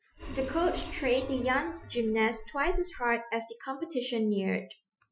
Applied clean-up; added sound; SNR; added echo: classical method Wiener filter.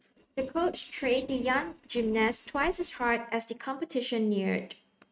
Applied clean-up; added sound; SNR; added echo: neural mask model RNNoise.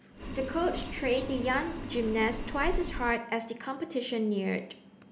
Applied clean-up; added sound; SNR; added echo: none; Boiling; 5 dB; none.